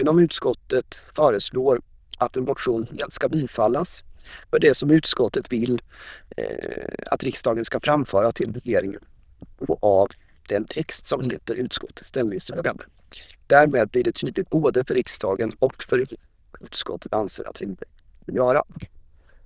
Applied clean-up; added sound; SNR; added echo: neural diffusion model UNIVERSE++.